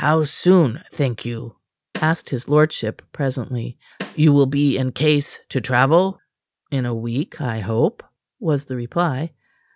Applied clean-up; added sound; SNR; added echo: none; Snare drum; 14 dB; none.